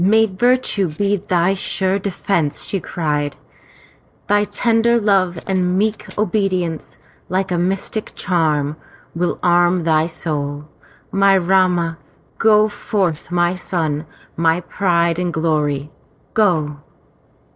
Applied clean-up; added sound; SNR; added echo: neural separator model SepFormer DNS4.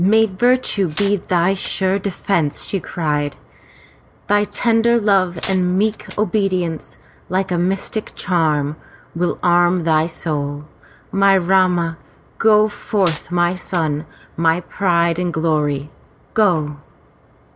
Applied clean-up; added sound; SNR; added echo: none; Glass; 13 dB; none.